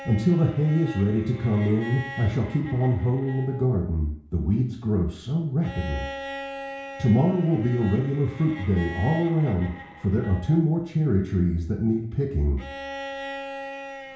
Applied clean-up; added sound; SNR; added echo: none; Bowed string instrument; 15 dB; reverberation time 0.6 s.